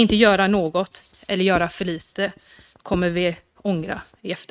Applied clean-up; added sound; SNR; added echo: neural mask model RNNoise.